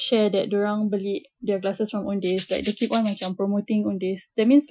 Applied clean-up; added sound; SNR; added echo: classical method Wiener filter.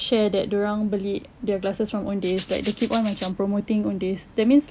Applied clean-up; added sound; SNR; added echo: none; Rattle (instrument); 16 dB; none.